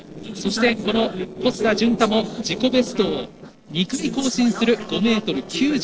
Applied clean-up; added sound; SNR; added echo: neural separator model SepFormer DNS4.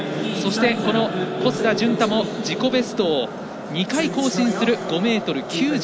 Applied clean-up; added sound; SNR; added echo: none; none; none; none.